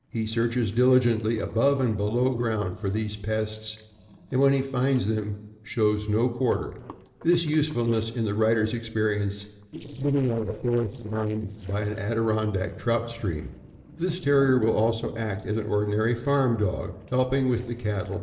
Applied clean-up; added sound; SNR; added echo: neural separator model SepFormer DNS4.